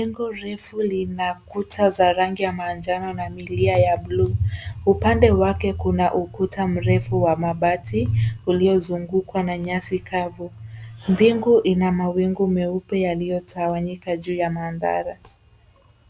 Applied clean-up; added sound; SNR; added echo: none; none; none; none.